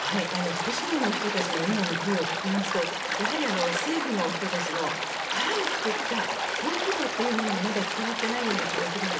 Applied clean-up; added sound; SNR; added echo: none; Stream; -1 dB; reverberation time 1.6 s.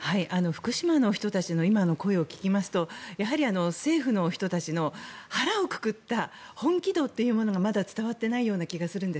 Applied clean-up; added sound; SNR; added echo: none; none; none; none.